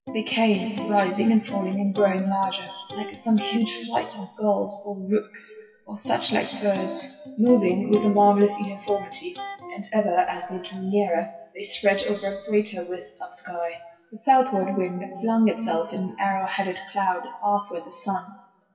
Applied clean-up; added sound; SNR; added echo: classical method WPE with log-MMSE.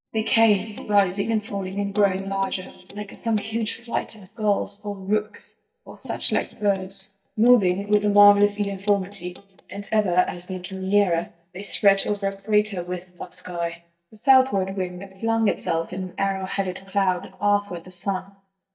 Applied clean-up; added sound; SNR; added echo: neural mask model DeepFilterNet 3.